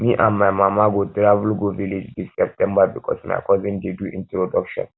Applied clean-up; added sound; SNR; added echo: none; none; none; none.